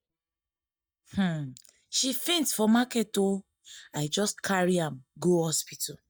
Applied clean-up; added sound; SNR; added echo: neural mask model DeepFilterNet 3.